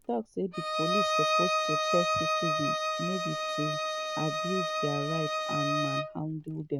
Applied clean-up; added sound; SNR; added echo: none; Bowed string instrument; -4 dB; none.